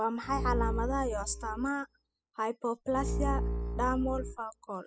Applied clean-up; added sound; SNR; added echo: classical method spectral subtraction.